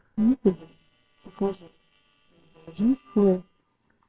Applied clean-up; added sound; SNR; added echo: neural separator model SepFormer WHAMR!.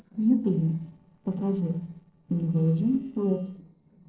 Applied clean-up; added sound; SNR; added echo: neural separator model SepFormer DNS4.